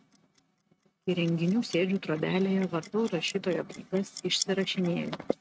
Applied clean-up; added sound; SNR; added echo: neural mask model RNNoise.